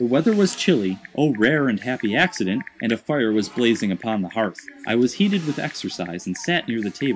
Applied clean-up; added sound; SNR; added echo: none; Typing; 20 dB; none.